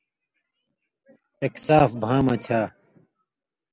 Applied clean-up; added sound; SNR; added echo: none; none; none; none.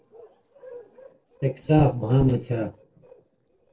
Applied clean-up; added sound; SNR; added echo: neural separator model SepFormer DNS4.